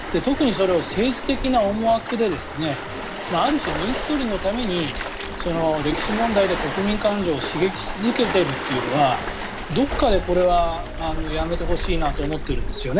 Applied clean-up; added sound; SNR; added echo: none; Waves, surf; 5 dB; none.